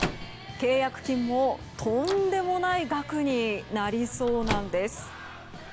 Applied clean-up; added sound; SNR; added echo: none; Microwave oven; 11 dB; none.